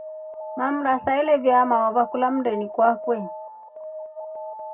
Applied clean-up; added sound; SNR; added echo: none; Alarm; 12 dB; reverberation time 0.2 s.